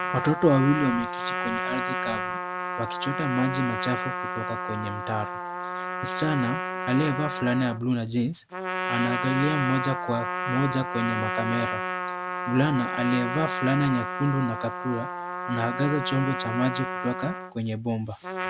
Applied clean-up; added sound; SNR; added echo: none; Trumpet; 4 dB; none.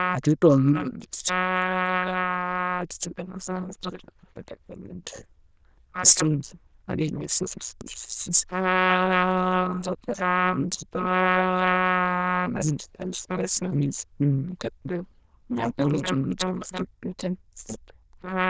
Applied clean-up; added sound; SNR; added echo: neural diffusion model UNIVERSE++.